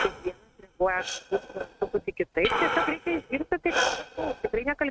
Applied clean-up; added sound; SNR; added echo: neural mask model RNNoise.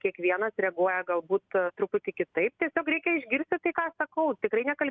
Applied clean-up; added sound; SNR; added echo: none; none; none; none.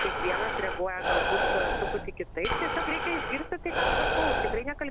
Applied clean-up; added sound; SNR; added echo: none; Breathing; -4 dB; none.